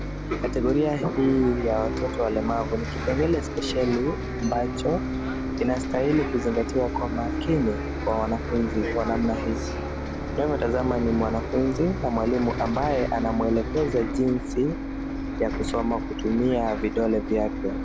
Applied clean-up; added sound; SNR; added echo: none; Bus; 3 dB; none.